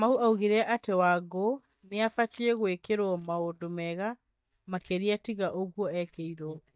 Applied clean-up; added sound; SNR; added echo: neural mask model DeepFilterNet 3.